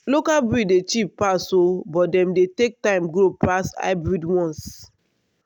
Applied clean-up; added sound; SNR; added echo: none; none; none; none.